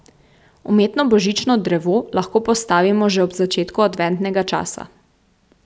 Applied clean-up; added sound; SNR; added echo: none; none; none; none.